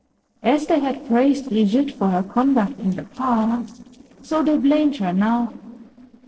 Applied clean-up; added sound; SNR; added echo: neural separator model SepFormer DNS4.